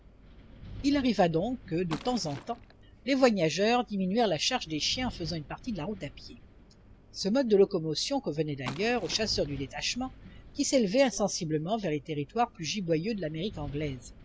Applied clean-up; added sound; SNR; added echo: none; Wind + Liquid; 17 dB; none.